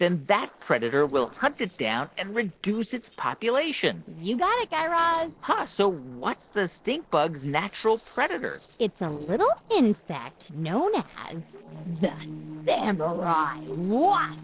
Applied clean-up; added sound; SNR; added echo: neural separator model SepFormer DNS4.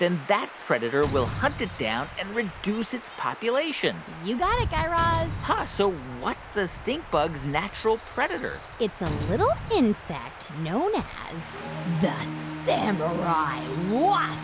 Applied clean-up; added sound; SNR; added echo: none; Stream / Chirp, tweet / Wind + Slam; 10 dB; none.